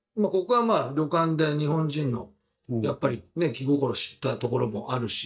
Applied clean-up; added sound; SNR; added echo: neural mask model DeepFilterNet 3.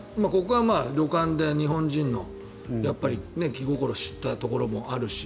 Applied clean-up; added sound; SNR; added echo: none; none; none; none.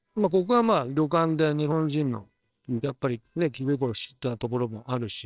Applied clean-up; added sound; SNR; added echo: neural separator model SepFormer WHAMR!.